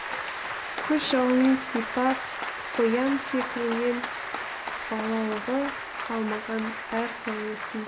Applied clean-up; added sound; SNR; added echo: none; Applause; 6 dB; none.